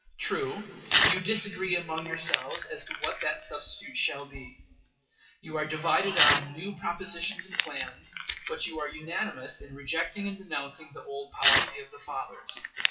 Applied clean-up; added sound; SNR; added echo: classical method WPE with log-MMSE.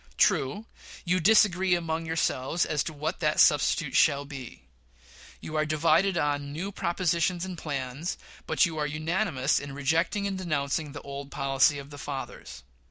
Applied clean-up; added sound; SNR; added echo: none; none; none; none.